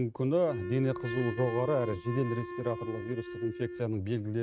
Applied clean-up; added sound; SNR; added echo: neural mask model RNNoise.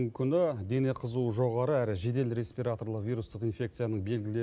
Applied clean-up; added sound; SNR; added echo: none; none; none; none.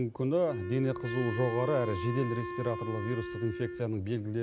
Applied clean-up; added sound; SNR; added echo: none; Wind instrument, woodwind instrument; 7 dB; none.